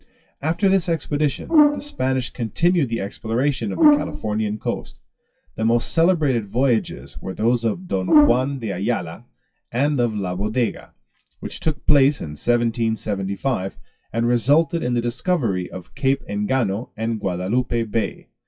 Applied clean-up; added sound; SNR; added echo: classical method WPE with log-MMSE.